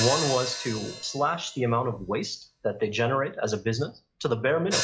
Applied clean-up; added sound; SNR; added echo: classical method log-MMSE.